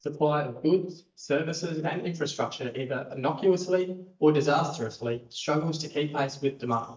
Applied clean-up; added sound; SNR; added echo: neural mask model DeepFilterNet 3.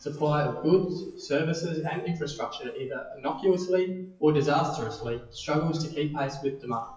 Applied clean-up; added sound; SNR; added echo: classical method WPE with log-MMSE.